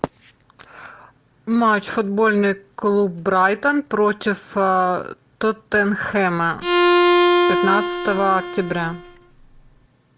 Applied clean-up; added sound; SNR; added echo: none; Bowed string instrument; -2 dB; none.